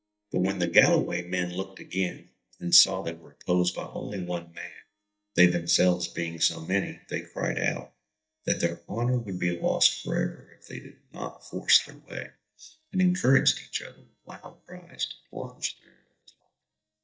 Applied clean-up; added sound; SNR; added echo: neural mask model DeepFilterNet 3.